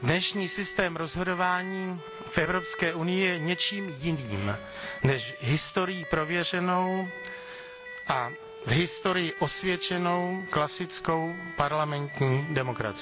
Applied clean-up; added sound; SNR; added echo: none; Microwave oven + Bowed string instrument; 13 dB; none.